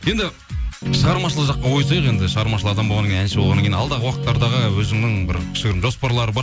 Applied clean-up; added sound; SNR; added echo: none; Guitar; 4 dB; none.